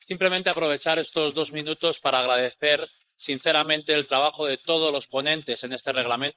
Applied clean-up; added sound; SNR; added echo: neural mask model Resemble Enhance denoiser.